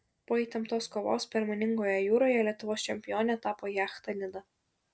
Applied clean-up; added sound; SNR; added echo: none; none; none; none.